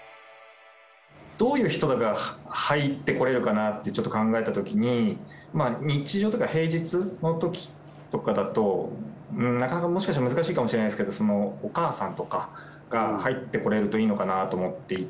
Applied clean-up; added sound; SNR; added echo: none; none; none; none.